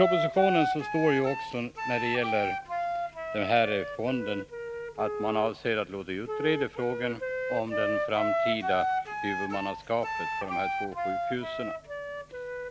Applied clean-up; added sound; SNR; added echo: none; Wind instrument, woodwind instrument; 2 dB; none.